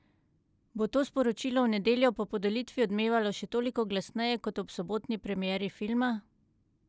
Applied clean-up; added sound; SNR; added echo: none; none; none; none.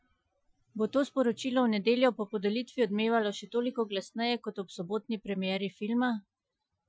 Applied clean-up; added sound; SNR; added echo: classical method Wiener filter.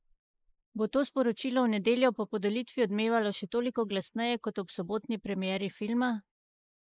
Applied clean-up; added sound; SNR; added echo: neural mask model Resemble Enhance denoiser.